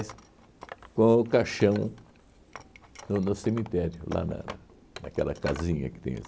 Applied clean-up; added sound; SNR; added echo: none; Wood; 18 dB; none.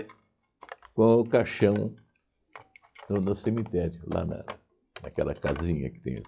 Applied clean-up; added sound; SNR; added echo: classical method log-MMSE.